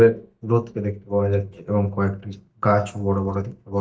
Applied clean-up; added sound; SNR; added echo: neural mask model DeepFilterNet 3.